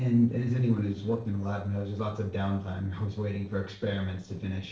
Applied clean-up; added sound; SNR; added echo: neural separator model SepFormer DNS4.